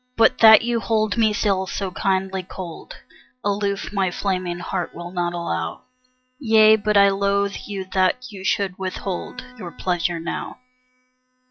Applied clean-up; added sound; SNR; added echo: classical method log-MMSE.